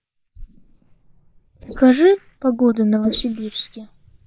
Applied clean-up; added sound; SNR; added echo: neural mask model Resemble Enhance denoiser.